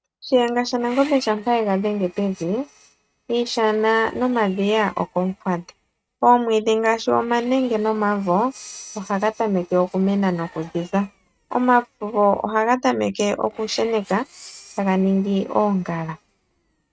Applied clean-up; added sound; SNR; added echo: neural mask model RNNoise.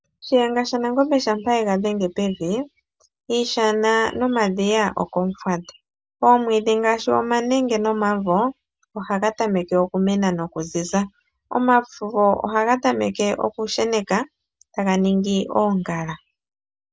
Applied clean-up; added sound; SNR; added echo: none; none; none; none.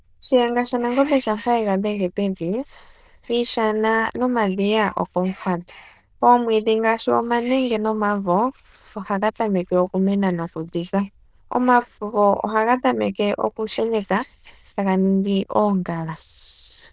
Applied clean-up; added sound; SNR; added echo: neural diffusion model UNIVERSE++.